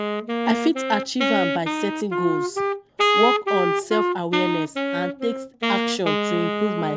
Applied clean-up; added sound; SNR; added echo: none; Wind instrument, woodwind instrument; -2 dB; none.